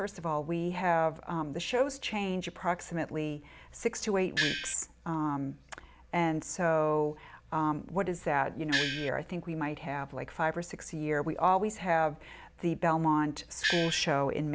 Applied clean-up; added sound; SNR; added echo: none; Gong; 0 dB; none.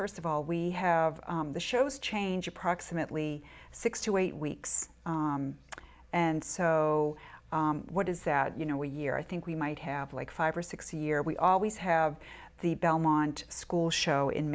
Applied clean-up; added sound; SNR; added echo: none; none; none; none.